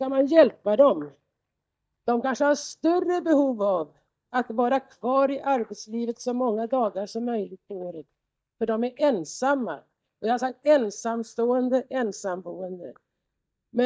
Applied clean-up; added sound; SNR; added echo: neural mask model DeepFilterNet 3.